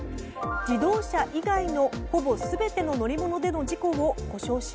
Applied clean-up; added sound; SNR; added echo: none; none; none; none.